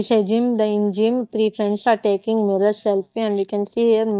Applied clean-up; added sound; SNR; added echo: neural mask model DeepFilterNet 3.